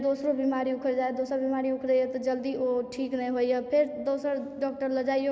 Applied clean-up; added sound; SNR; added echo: none; none; none; none.